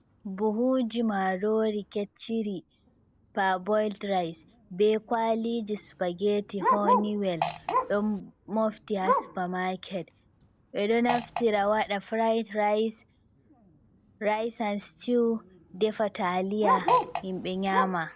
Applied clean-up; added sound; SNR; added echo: none; Bark + Fart; 6 dB; none.